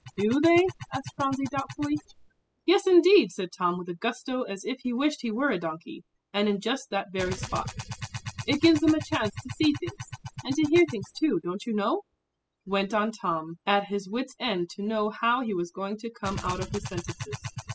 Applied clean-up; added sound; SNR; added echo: classical method spectral subtraction.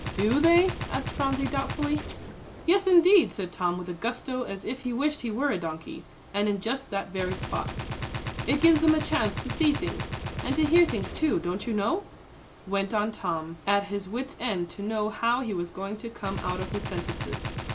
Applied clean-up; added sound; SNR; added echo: none; Gunshot, gunfire; 9 dB; none.